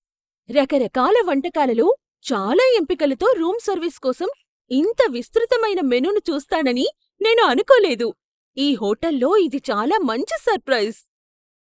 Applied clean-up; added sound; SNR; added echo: neural mask model Resemble Enhance denoiser.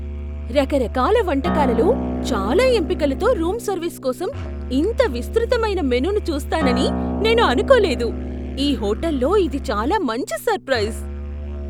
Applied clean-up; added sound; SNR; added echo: none; Acoustic guitar + Musical instrument; 6 dB; none.